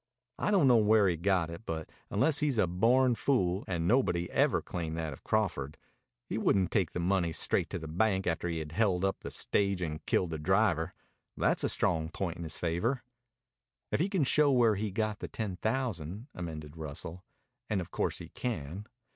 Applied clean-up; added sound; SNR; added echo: none; none; none; none.